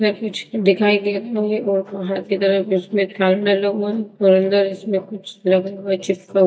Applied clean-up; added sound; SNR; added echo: neural mask model DeepFilterNet 3.